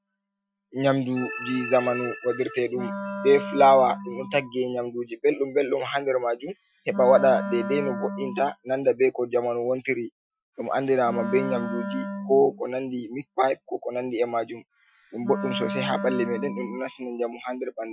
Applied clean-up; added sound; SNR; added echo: classical method Wiener filter.